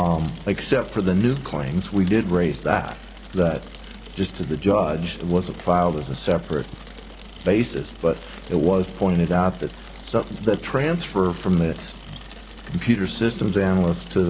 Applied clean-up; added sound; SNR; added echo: none; Mechanisms / Bicycle; 17 dB; none.